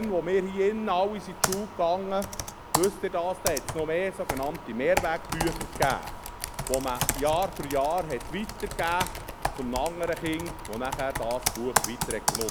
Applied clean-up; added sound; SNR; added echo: none; Computer keyboard; 4 dB; none.